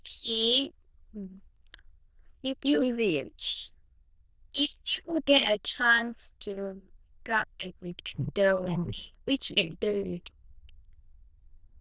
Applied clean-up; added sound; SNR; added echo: neural diffusion model UNIVERSE++.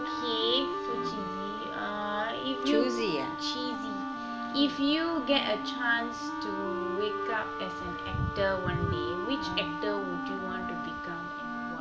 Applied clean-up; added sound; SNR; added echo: none; Wind instrument, woodwind instrument + Wind instrument, woodwind instrument; 2 dB; none.